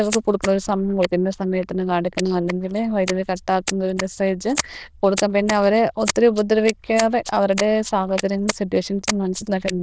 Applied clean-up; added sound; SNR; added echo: neural diffusion model UNIVERSE++.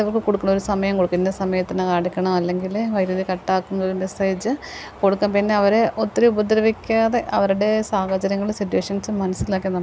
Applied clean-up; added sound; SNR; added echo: none; none; none; none.